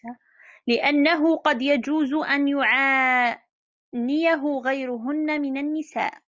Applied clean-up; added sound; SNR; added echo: none; none; none; none.